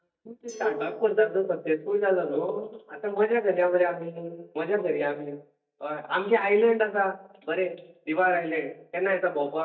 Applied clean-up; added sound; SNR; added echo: neural mask model DeepFilterNet 3.